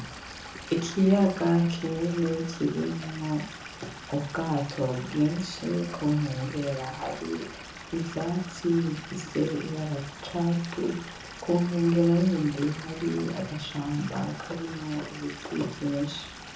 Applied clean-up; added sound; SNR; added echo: none; Stream / Liquid; 14 dB; reverberation time 0.6 s.